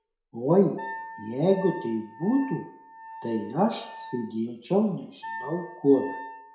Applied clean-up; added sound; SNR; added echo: none; Wind instrument, woodwind instrument; 14 dB; reverberation time 0.6 s.